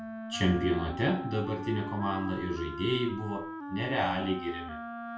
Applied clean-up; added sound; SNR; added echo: none; Wind instrument, woodwind instrument; 8 dB; reverberation time 0.3 s.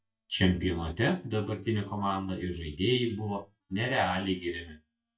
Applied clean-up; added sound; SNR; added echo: neural mask model DeepFilterNet 3.